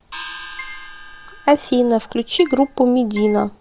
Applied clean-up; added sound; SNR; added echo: none; Keyboard (musical) + Gong; 17 dB; none.